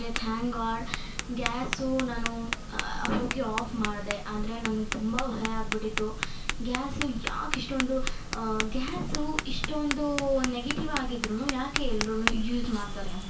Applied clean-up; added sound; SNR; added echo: none; Tap; 1 dB; reverberation time 0.3 s.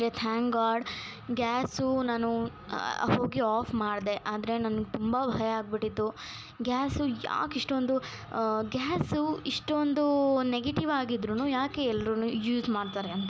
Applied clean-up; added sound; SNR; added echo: none; none; none; none.